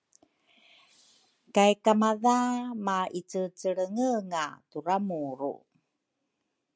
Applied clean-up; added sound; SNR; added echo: none; none; none; none.